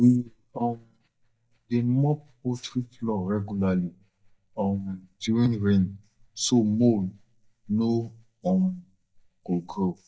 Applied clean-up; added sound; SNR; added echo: neural mask model DeepFilterNet 3.